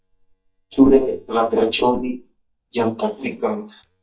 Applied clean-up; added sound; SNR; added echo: neural mask model DeepFilterNet 3.